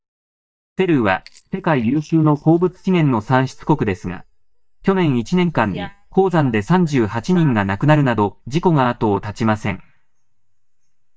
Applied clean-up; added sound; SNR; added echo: neural mask model DeepFilterNet 3.